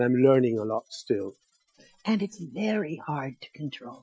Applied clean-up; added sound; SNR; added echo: classical method Wiener filter.